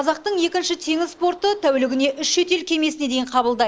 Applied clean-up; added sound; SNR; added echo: neural separator model SepFormer DNS4.